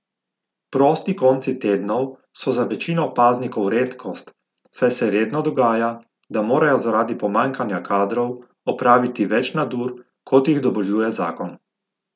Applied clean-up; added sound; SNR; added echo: none; none; none; none.